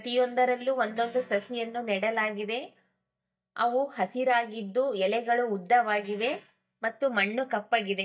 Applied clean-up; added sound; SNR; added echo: neural mask model DeepFilterNet 3.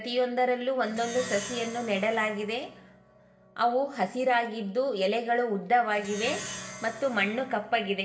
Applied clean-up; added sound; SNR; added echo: none; Plucked string instrument; 15 dB; reverberation time 0.6 s.